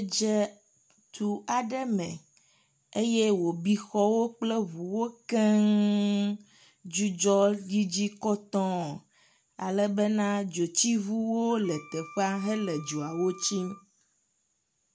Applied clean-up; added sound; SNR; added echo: none; Wind instrument, woodwind instrument; 20 dB; none.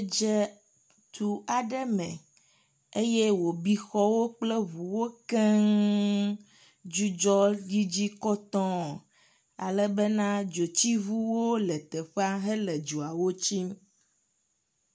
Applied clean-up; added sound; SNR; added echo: none; none; none; none.